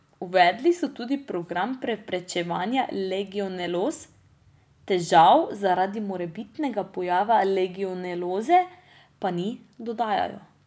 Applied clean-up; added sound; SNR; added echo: none; none; none; none.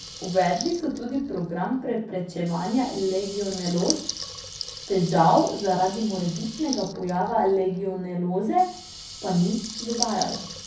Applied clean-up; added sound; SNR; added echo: none; Water tap, faucet / Liquid; 12 dB; reverberation time 0.6 s.